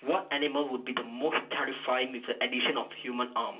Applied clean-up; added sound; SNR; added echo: none; none; none; reverberation time 0.2 s.